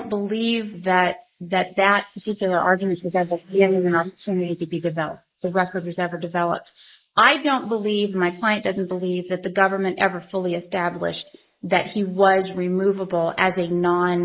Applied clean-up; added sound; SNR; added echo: neural mask model Resemble Enhance denoiser.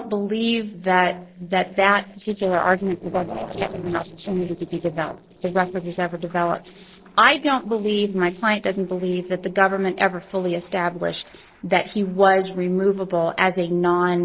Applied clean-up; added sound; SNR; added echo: neural separator model SepFormer DNS4.